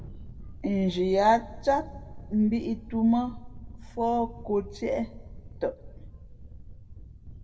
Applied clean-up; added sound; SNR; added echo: none; Thunder; 14 dB; reverberation time 0.7 s.